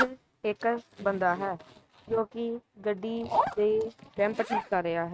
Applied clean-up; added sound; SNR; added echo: neural mask model RNNoise.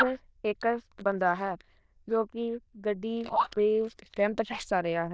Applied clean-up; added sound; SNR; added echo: neural diffusion model UNIVERSE++.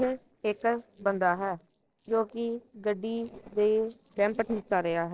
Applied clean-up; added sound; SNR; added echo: neural separator model SepFormer DNS4.